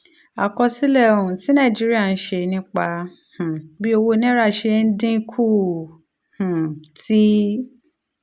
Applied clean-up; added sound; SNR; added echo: none; none; none; none.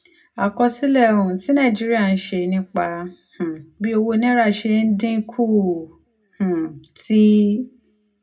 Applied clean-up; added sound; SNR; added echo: none; none; none; reverberation time 0.2 s.